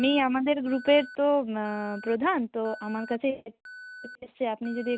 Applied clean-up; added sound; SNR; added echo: none; Alarm; 19 dB; none.